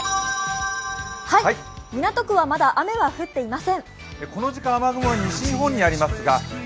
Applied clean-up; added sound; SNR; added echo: none; none; none; none.